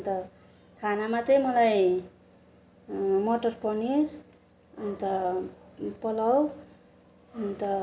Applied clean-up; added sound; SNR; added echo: none; none; none; none.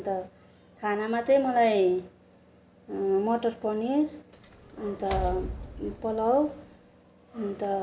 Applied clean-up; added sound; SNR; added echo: none; Door; 11 dB; none.